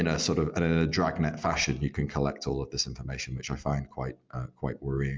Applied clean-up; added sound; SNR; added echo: none; none; none; none.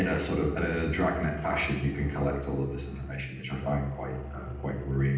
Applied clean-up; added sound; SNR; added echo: none; Musical instrument; 10 dB; reverberation time 0.9 s.